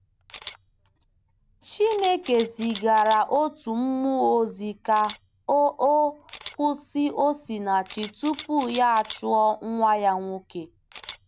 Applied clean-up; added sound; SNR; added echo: none; Camera; 18 dB; none.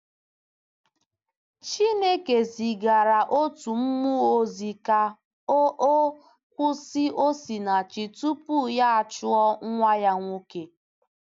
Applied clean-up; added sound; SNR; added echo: none; none; none; none.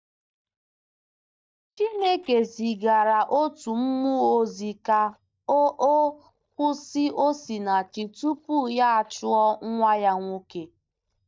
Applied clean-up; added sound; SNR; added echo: neural mask model DeepFilterNet 3.